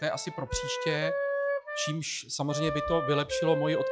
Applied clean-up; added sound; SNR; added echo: classical method log-MMSE.